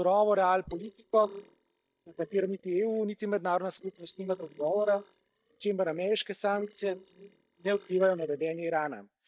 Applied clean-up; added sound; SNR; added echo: neural mask model DeepFilterNet 3.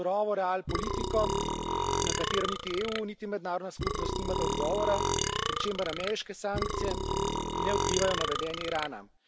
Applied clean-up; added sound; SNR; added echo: none; Burping, eructation; -2 dB; none.